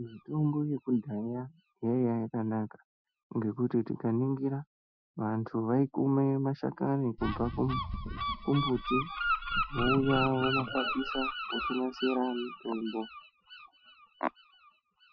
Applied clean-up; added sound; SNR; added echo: classical method Wiener filter.